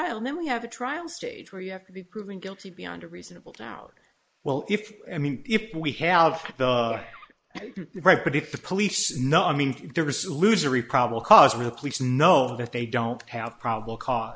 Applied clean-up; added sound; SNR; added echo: neural mask model Resemble Enhance denoiser.